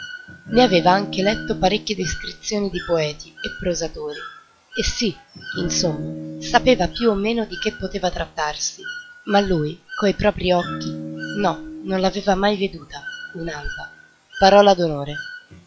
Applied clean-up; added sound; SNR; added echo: classical method log-MMSE.